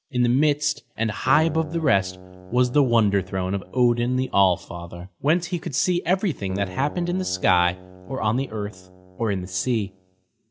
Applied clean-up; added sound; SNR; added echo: none; Keyboard (musical); 17 dB; none.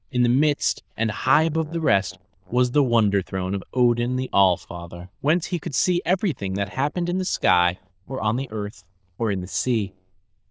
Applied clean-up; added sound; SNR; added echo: neural diffusion model UNIVERSE++.